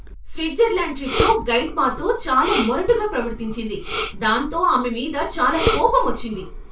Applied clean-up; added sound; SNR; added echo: none; Respiratory sounds; 7 dB; reverberation time 0.2 s.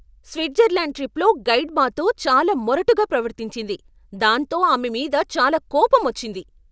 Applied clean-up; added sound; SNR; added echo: none; none; none; none.